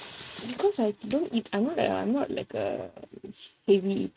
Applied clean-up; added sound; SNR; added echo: neural mask model RNNoise.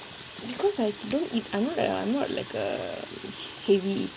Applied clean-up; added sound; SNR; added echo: none; Water tap, faucet; 15 dB; none.